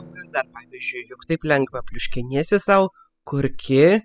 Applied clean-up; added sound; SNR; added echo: classical method spectral subtraction.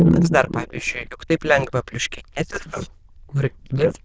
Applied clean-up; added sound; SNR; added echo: neural diffusion model UNIVERSE++.